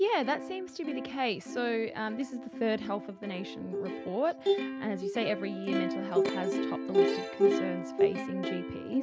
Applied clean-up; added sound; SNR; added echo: none; Plucked string instrument; -2 dB; none.